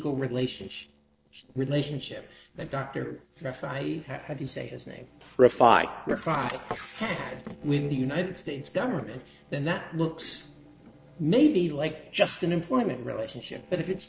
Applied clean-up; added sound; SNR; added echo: neural separator model SepFormer DNS4.